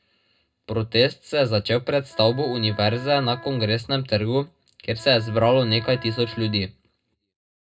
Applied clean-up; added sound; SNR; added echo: none; Wind instrument, woodwind instrument; 19 dB; reverberation time 0.2 s.